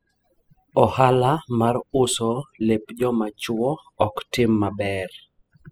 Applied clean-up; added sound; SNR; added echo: classical method spectral subtraction.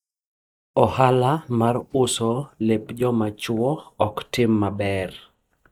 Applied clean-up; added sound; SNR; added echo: neural mask model DeepFilterNet 3.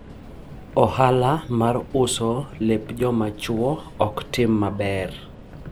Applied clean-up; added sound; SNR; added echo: none; Subway, metro, underground; 15 dB; none.